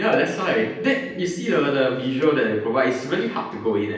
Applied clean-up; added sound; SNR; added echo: none; Cowbell; 14 dB; reverberation time 0.9 s.